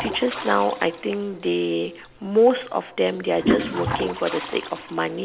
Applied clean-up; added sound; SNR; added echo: none; Toilet flush; 8 dB; none.